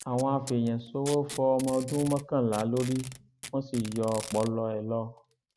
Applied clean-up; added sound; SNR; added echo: none; Packing tape, duct tape; 14 dB; none.